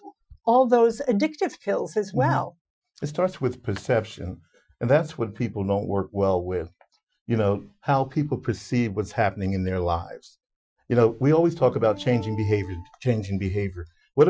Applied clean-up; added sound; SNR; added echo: classical method Wiener filter.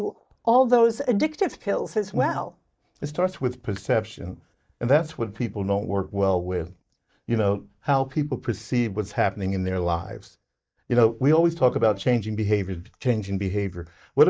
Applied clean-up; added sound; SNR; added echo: neural mask model DeepFilterNet 3.